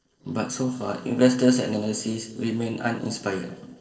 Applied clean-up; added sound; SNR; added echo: neural separator model SepFormer DNS4.